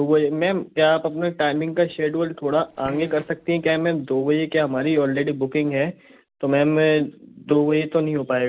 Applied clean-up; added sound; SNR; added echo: none; Fart; 19 dB; none.